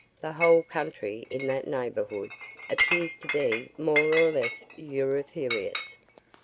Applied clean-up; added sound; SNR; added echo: none; Chink, clink; 5 dB; none.